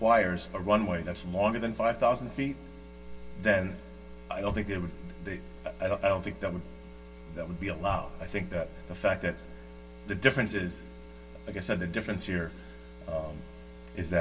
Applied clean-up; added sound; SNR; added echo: none; none; none; reverberation time 0.1 s.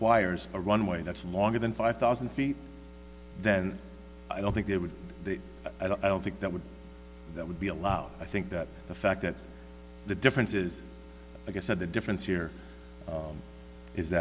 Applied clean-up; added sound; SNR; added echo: none; none; none; none.